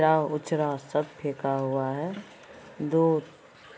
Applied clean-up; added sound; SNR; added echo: none; none; none; none.